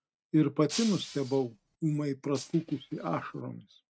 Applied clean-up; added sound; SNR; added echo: neural mask model RNNoise.